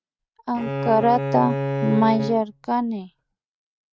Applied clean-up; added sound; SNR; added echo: neural mask model RNNoise.